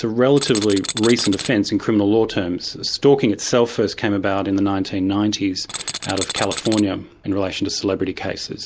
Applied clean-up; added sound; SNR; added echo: none; Tools; 8 dB; none.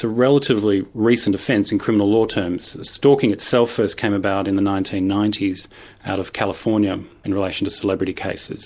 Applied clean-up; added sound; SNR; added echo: none; none; none; none.